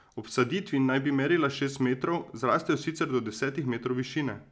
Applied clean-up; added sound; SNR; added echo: none; none; none; none.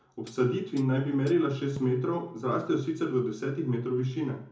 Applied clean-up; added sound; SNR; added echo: none; Hi-hat; 19 dB; reverberation time 0.6 s.